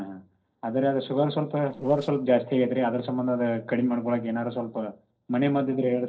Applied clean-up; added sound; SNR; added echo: neural separator model SepFormer DNS4.